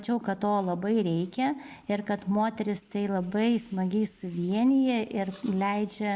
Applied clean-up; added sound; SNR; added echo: none; none; none; none.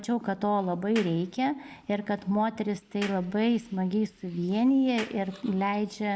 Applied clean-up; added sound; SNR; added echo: none; Clapping; 17 dB; none.